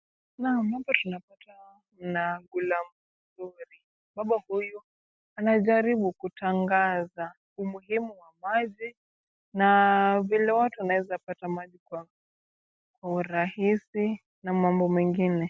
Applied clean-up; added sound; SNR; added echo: none; none; none; none.